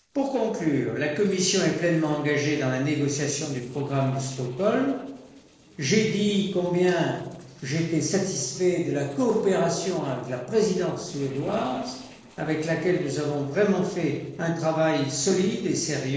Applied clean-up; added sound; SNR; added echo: neural separator model SepFormer DNS4.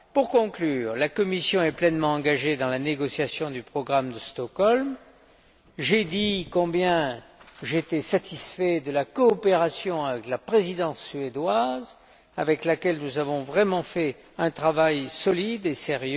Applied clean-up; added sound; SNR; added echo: none; none; none; none.